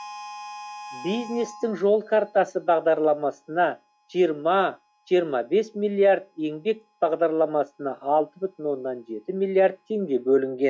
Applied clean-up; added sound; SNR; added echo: classical method log-MMSE.